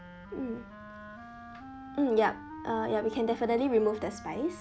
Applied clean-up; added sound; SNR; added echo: none; Wind instrument, woodwind instrument; 14 dB; none.